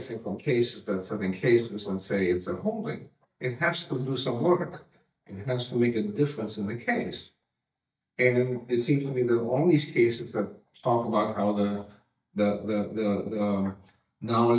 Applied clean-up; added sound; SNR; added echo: neural mask model DeepFilterNet 3.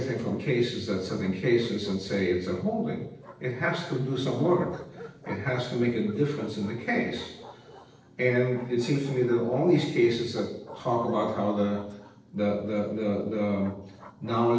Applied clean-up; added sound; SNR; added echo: neural separator model SepFormer DNS4.